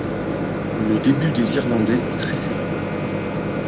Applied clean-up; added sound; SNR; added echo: none; Microwave oven; 0 dB; none.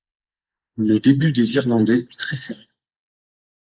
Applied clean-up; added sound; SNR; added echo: neural mask model Resemble Enhance denoiser.